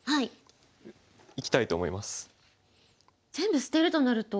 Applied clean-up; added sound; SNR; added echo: none; none; none; none.